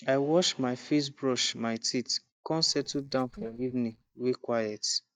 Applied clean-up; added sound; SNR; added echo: neural mask model DeepFilterNet 3.